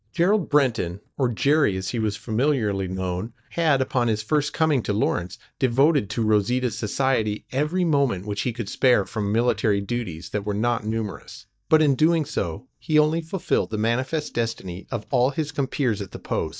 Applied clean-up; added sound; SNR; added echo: neural mask model DeepFilterNet 3.